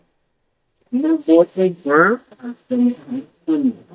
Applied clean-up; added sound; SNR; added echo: neural mask model DeepFilterNet 3.